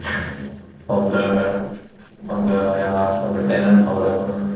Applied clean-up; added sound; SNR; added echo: neural separator model SepFormer DNS4.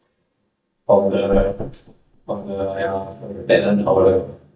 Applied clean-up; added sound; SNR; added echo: neural mask model DeepFilterNet 3.